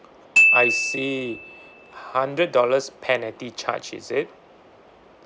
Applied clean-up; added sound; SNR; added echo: none; Glockenspiel; -2 dB; none.